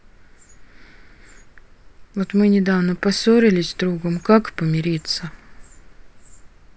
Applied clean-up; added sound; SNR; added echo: none; none; none; none.